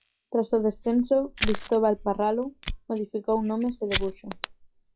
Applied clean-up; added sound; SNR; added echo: classical method log-MMSE.